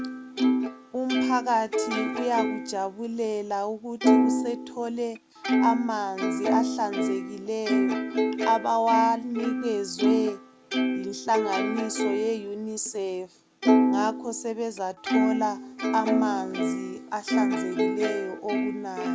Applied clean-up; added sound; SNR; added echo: none; Plucked string instrument; -2 dB; none.